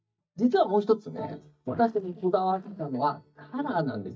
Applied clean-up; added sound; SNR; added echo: neural mask model DeepFilterNet 3.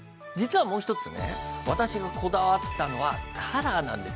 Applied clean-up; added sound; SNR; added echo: none; none; none; none.